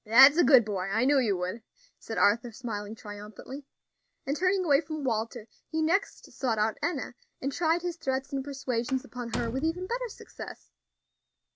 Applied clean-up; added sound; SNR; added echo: none; Slam; 12 dB; none.